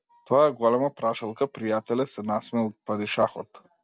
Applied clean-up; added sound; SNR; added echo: none; none; none; none.